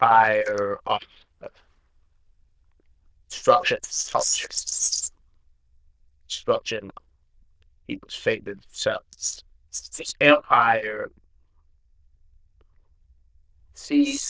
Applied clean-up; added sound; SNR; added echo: neural diffusion model UNIVERSE++.